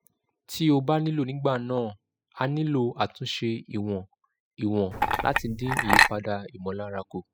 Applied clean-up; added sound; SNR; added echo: classical method spectral subtraction.